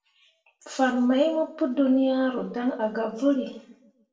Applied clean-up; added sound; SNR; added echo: none; none; none; reverberation time 0.7 s.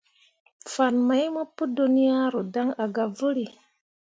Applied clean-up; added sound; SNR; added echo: none; none; none; none.